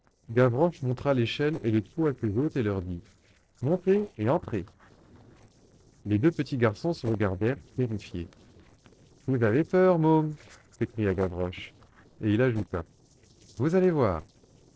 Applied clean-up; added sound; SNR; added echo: neural separator model SepFormer DNS4.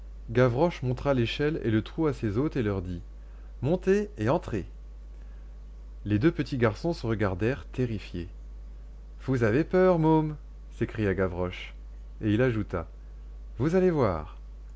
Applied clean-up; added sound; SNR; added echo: none; none; none; none.